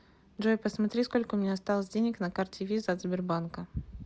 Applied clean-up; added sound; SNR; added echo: none; none; none; none.